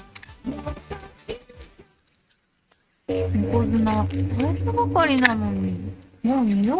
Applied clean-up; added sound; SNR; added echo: neural mask model RNNoise.